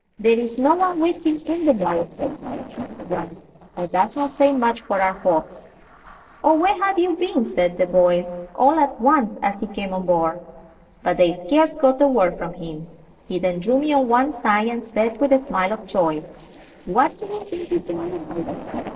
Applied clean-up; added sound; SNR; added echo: neural separator model SepFormer DNS4.